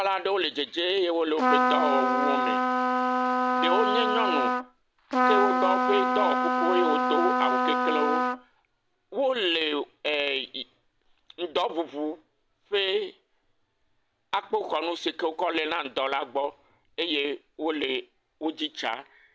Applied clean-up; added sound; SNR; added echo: none; Trumpet; -5 dB; none.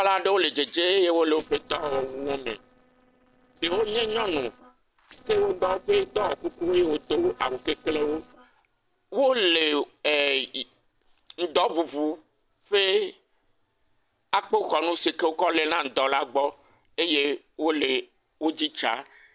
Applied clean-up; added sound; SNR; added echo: neural separator model SepFormer DNS4.